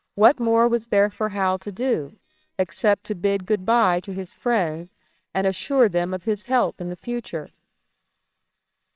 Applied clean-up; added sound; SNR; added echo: neural separator model SepFormer WHAMR!.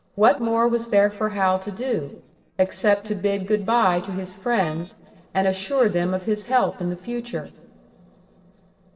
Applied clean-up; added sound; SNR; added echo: neural separator model SepFormer DNS4.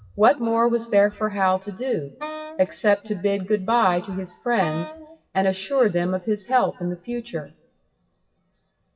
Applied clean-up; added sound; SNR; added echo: classical method WPE with log-MMSE.